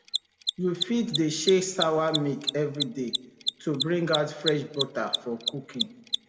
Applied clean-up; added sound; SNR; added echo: none; Mechanisms; 6 dB; reverberation time 1.0 s.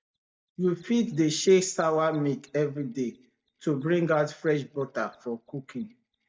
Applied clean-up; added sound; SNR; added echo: neural mask model DeepFilterNet 3.